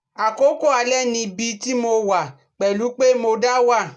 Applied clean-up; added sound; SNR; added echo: none; none; none; none.